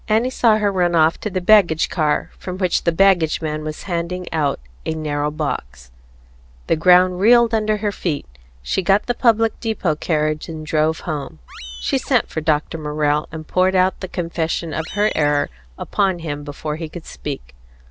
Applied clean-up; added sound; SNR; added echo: none; Animal; 20 dB; none.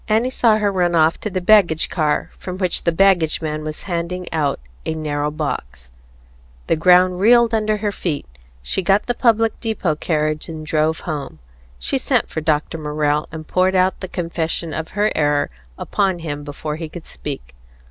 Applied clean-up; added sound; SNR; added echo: none; none; none; none.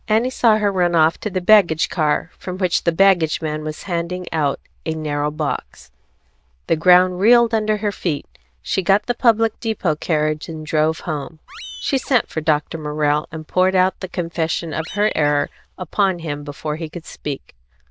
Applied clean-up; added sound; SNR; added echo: neural diffusion model UNIVERSE++.